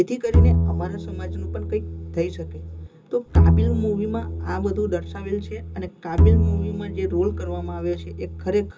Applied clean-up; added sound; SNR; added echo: none; Bowed string instrument; -5 dB; reverberation time 0.2 s.